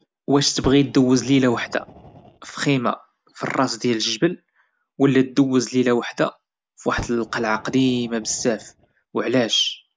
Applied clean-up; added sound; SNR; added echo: none; Fire; 19 dB; none.